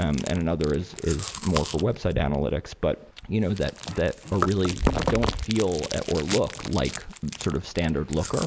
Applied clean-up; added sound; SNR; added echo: none; Chewing, mastication; 7 dB; none.